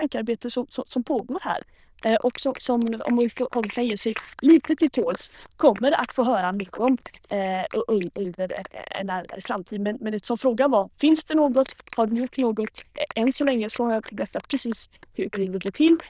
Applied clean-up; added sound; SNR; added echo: neural diffusion model UNIVERSE++.